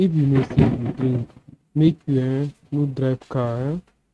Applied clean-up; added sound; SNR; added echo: neural mask model RNNoise.